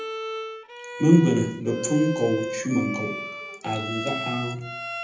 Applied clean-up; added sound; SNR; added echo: none; Bowed string instrument; 8 dB; reverberation time 0.6 s.